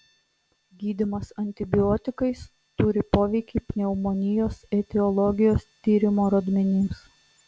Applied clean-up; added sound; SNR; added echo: none; none; none; none.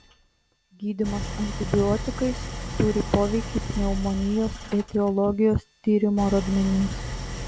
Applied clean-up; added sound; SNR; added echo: none; Idling; 8 dB; none.